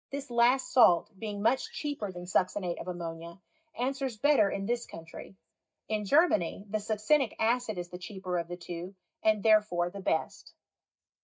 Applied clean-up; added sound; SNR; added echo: neural mask model DeepFilterNet 3.